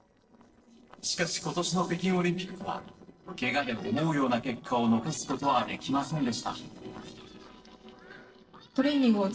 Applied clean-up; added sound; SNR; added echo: neural separator model SepFormer DNS4.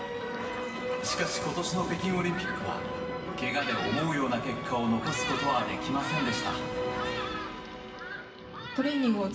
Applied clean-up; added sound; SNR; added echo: none; Thunderstorm; 8 dB; reverberation time 2.0 s.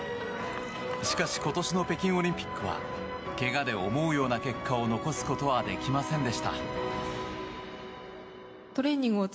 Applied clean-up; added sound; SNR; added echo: none; none; none; none.